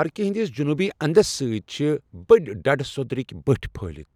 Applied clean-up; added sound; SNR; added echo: none; none; none; none.